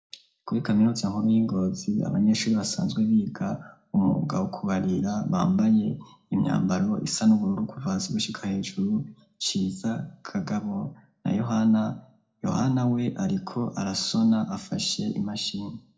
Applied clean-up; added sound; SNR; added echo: none; none; none; reverberation time 0.3 s.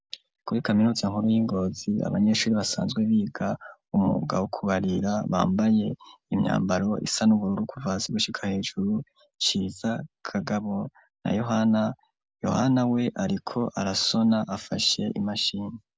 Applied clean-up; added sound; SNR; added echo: none; none; none; none.